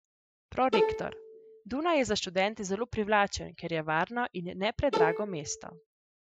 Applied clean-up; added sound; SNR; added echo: classical method Wiener filter.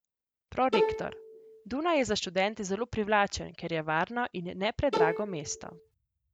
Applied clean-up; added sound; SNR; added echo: none; Bowed string instrument; 1 dB; none.